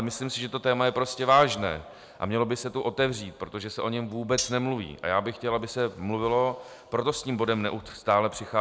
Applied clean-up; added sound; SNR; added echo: none; Cutlery, silverware; 11 dB; none.